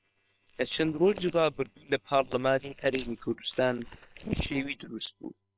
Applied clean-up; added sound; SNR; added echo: neural separator model SepFormer WHAM!.